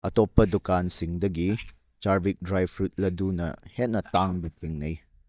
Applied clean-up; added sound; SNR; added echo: neural mask model DeepFilterNet 3.